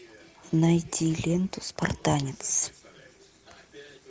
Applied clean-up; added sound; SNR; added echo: none; none; none; none.